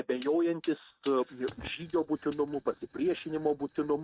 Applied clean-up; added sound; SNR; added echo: neural mask model RNNoise.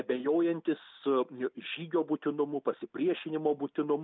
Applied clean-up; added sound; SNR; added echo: none; none; none; none.